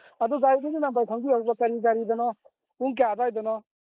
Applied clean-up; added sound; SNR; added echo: neural mask model Resemble Enhance denoiser.